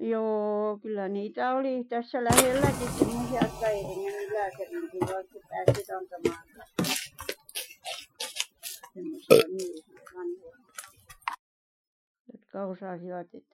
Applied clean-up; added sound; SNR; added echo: classical method Wiener filter.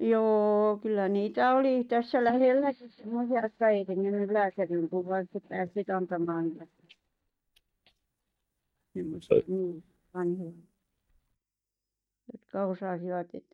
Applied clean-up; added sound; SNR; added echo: neural mask model DeepFilterNet 3.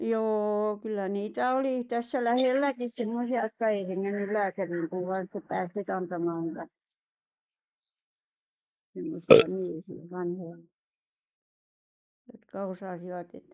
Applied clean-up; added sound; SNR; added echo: neural mask model Resemble Enhance denoiser.